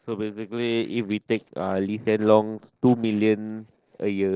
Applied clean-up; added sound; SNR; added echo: neural separator model SepFormer DNS4.